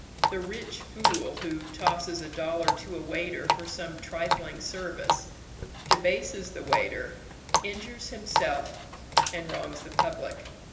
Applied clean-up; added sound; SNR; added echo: none; Water tap, faucet; -3 dB; reverberation time 0.8 s.